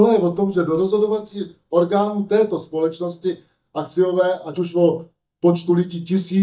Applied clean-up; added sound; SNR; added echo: neural mask model DeepFilterNet 3.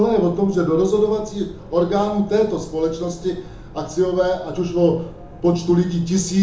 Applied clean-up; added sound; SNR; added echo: none; Boat, Water vehicle; 19 dB; reverberation time 0.7 s.